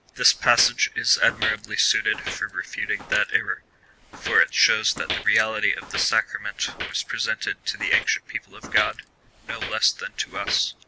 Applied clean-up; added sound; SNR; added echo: none; Walk, footsteps; 11 dB; none.